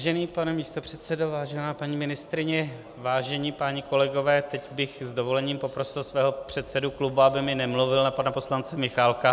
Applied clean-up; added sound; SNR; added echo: none; none; none; none.